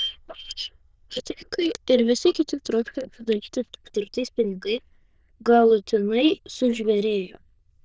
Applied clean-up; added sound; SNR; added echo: neural diffusion model UNIVERSE++.